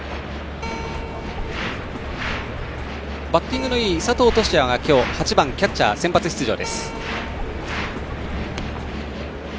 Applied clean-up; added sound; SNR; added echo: none; Keyboard (musical); 9 dB; none.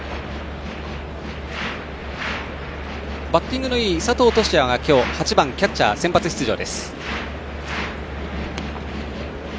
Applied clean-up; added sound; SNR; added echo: none; none; none; none.